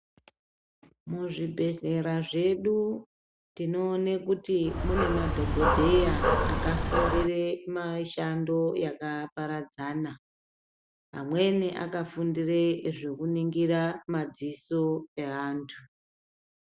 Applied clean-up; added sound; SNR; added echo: none; Dog; -3 dB; none.